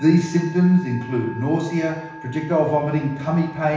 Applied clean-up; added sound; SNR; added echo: none; Musical instrument; 18 dB; reverberation time 0.9 s.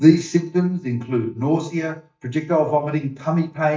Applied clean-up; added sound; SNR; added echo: neural mask model DeepFilterNet 3.